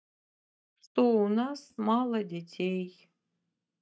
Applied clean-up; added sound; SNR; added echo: neural mask model DeepFilterNet 3.